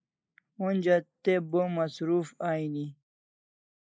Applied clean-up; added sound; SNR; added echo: neural mask model Resemble Enhance denoiser.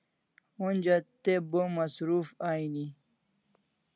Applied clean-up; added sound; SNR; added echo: none; Chirp, tweet; 0 dB; none.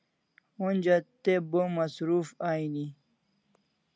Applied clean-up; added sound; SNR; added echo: none; none; none; none.